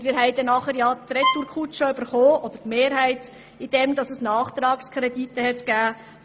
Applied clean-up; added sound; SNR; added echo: none; Bowed string instrument; 5 dB; none.